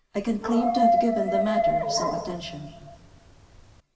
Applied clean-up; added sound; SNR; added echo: none; Dog; -3 dB; reverberation time 2.0 s.